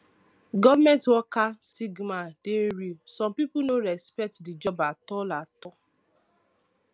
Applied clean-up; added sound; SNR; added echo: none; none; none; none.